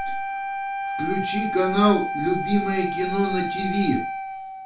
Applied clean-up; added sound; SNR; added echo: none; Wind instrument, woodwind instrument; 4 dB; reverberation time 0.3 s.